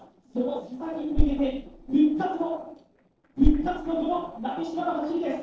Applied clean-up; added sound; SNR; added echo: neural separator model SepFormer DNS4.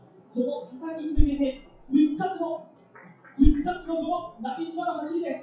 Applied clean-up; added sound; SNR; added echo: classical method WPE with log-MMSE.